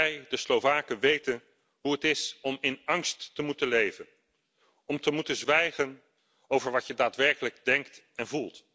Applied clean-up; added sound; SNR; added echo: none; none; none; none.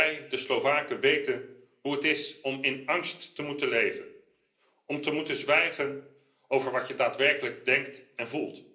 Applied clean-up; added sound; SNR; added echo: none; none; none; reverberation time 0.5 s.